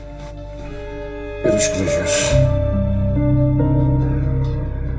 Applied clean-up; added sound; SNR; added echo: none; Bowed string instrument; 16 dB; reverberation time 0.2 s.